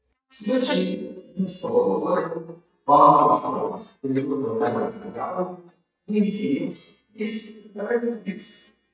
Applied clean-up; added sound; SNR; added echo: neural mask model DeepFilterNet 3.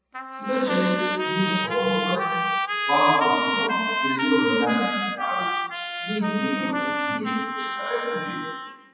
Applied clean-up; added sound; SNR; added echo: classical method WPE with log-MMSE.